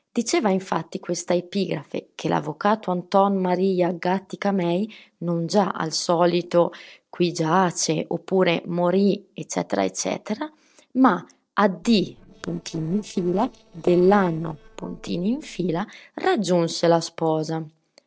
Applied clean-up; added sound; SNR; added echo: neural separator model SepFormer DNS4.